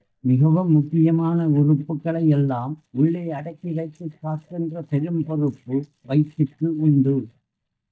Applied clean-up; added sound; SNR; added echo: neural mask model DeepFilterNet 3.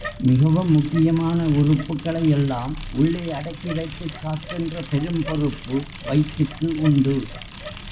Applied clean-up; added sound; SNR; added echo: none; Bicycle; 12 dB; none.